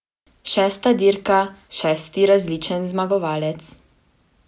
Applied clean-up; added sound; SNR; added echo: none; none; none; none.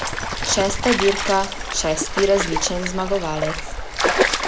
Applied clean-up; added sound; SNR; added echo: none; Stream; 1 dB; none.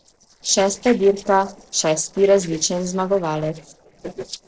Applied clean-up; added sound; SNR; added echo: neural separator model SepFormer DNS4.